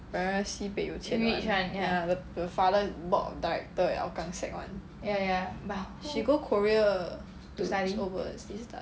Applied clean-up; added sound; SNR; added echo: none; none; none; none.